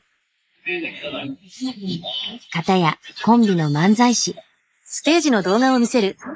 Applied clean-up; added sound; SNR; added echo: neural mask model Resemble Enhance denoiser.